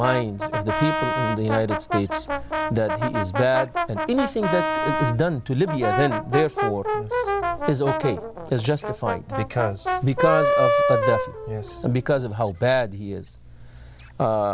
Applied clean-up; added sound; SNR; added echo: none; Brass instrument + Bird; -2 dB; none.